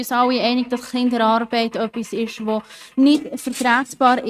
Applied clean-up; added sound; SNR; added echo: neural mask model RNNoise.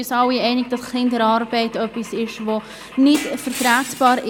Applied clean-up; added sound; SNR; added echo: none; Glass / Engine / Car; 15 dB; none.